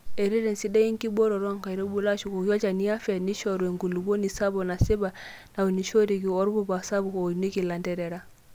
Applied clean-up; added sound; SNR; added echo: none; none; none; none.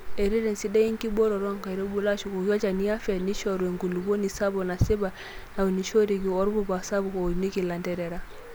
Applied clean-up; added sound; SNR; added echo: none; Bird; 12 dB; none.